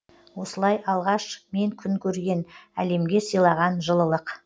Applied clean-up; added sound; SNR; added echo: none; none; none; none.